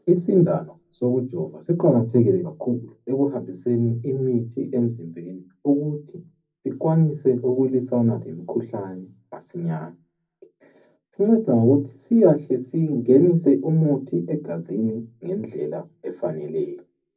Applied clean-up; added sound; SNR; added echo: none; none; none; reverberation time 0.4 s.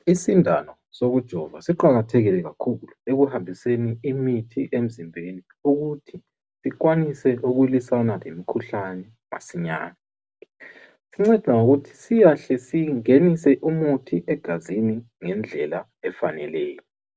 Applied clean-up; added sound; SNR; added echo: none; none; none; none.